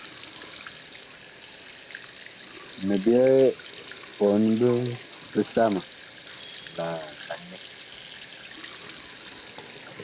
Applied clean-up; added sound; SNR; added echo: none; Sink (filling or washing); 11 dB; none.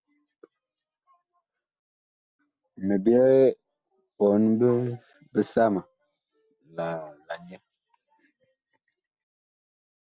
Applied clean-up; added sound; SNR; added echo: none; none; none; none.